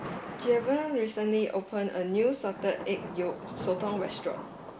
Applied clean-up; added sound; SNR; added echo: none; Thunder / Rain; 11 dB; none.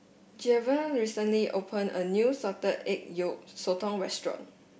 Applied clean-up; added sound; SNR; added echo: none; none; none; none.